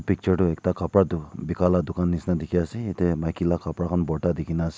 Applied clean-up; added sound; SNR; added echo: none; none; none; none.